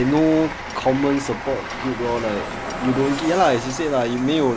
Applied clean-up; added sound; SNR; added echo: none; Train + Clock; 9 dB; none.